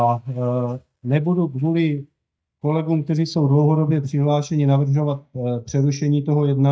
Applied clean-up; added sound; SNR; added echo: neural mask model DeepFilterNet 3.